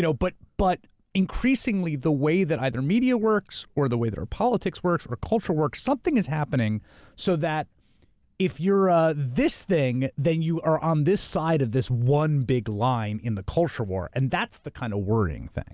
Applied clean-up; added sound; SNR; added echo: none; none; none; none.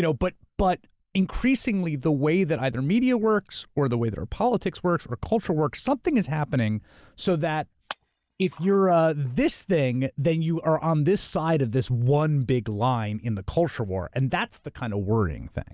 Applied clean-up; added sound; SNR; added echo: neural mask model DeepFilterNet 3.